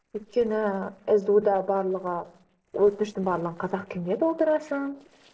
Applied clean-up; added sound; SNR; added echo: neural separator model SepFormer DNS4.